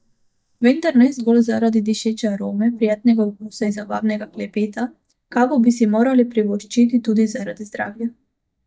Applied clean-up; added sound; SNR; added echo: neural mask model DeepFilterNet 3.